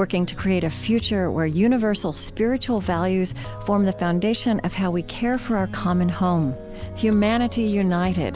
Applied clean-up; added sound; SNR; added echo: none; none; none; none.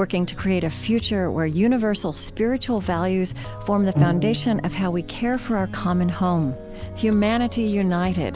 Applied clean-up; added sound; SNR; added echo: none; Bowed string instrument; 6 dB; none.